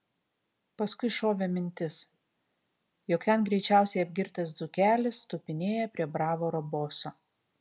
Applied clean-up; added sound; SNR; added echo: none; none; none; none.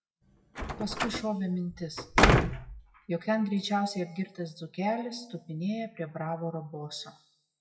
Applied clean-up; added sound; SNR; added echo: classical method WPE with log-MMSE.